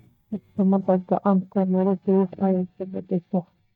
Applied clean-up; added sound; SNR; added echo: neural mask model DeepFilterNet 3.